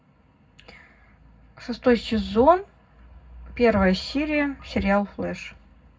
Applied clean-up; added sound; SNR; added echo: none; none; none; reverberation time 0.3 s.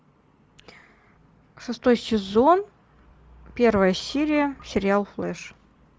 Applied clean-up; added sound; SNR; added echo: none; none; none; none.